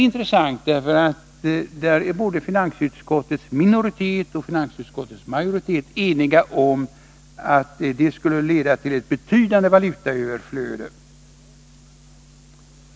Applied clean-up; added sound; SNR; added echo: none; none; none; none.